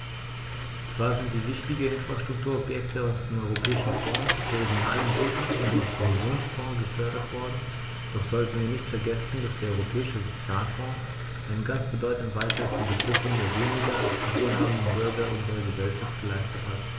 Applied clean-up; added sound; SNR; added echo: none; Toilet flush / Water; 5 dB; none.